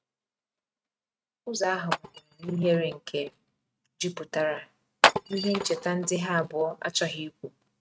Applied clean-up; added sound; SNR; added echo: neural mask model RNNoise.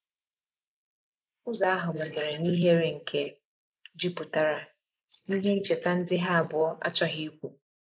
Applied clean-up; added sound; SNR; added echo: neural mask model Resemble Enhance denoiser.